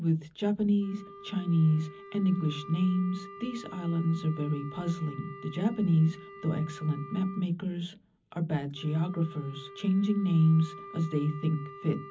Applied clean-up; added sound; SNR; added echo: none; Wind instrument, woodwind instrument; 17 dB; reverberation time 0.4 s.